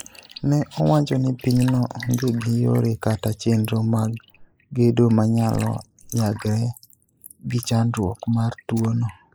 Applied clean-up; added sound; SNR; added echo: neural mask model Resemble Enhance denoiser.